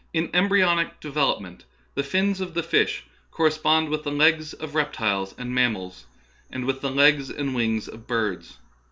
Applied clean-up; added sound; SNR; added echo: none; none; none; none.